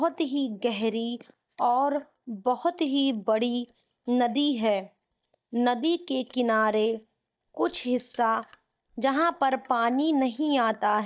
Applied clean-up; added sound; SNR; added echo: neural mask model DeepFilterNet 3.